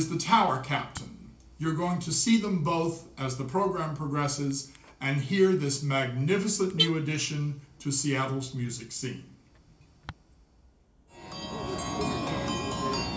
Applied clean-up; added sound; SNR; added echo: none; Alarm / Car; 15 dB; reverberation time 0.4 s.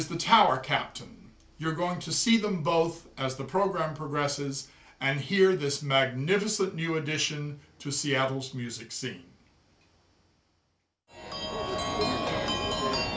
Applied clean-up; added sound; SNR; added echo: none; none; none; none.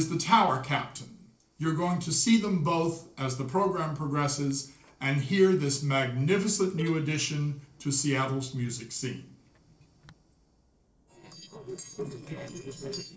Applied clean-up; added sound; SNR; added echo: neural separator model SepFormer DNS4.